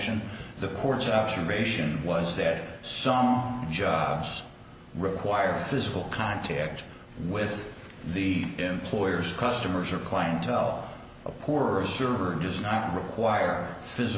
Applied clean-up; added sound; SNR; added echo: none; none; none; none.